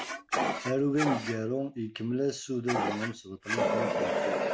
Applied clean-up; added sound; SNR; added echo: none; Fire; 0 dB; none.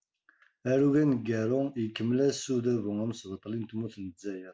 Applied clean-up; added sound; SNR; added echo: none; none; none; none.